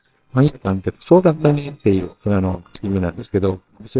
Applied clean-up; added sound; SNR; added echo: neural separator model SepFormer WHAMR!.